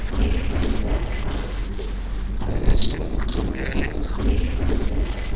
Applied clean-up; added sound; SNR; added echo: neural separator model SepFormer DNS4.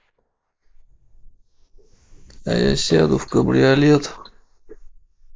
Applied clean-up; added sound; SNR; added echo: neural mask model Resemble Enhance denoiser.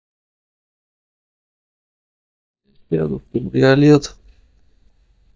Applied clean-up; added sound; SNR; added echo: neural mask model DeepFilterNet 3.